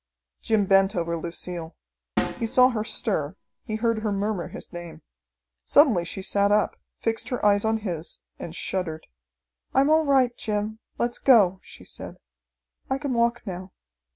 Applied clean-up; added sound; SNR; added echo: none; Snare drum; 9 dB; none.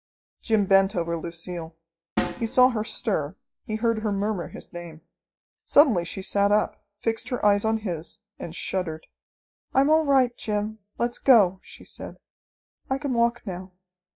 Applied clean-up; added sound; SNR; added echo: classical method log-MMSE.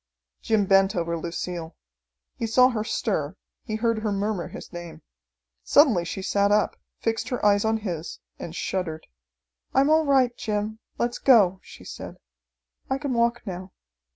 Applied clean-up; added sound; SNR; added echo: none; none; none; none.